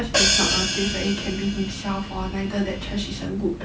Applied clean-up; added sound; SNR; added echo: none; Hi-hat; 0 dB; none.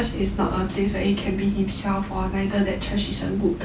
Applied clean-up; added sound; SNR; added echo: none; none; none; none.